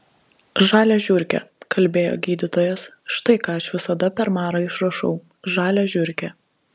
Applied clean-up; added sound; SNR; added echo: none; none; none; none.